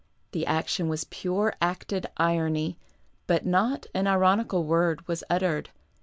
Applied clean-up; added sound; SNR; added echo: none; none; none; none.